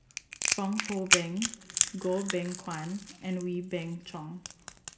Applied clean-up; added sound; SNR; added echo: none; Crackle; -1 dB; reverberation time 2.8 s.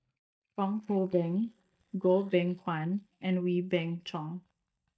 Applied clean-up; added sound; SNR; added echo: neural mask model DeepFilterNet 3.